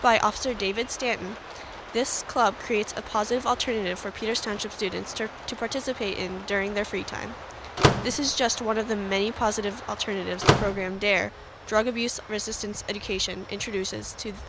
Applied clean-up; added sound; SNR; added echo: none; Slam / Microwave oven; -2 dB; none.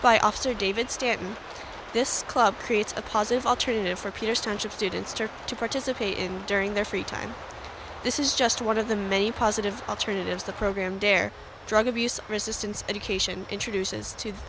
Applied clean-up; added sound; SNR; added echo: none; none; none; none.